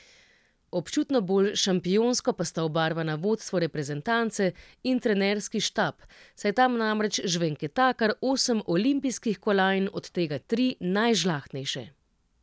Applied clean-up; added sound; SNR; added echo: none; none; none; none.